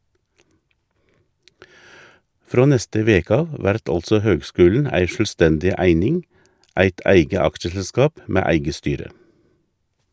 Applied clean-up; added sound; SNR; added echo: none; none; none; none.